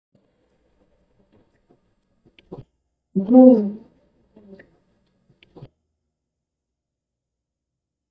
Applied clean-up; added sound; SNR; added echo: neural mask model DeepFilterNet 3.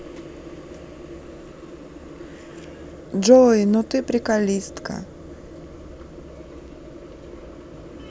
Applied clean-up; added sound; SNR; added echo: none; none; none; none.